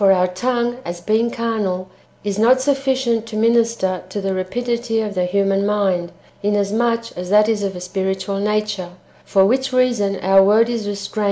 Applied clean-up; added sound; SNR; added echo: none; none; none; none.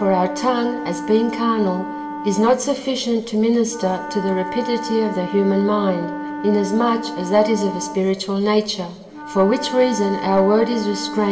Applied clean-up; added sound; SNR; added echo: none; Wind instrument, woodwind instrument; 10 dB; reverberation time 1.5 s.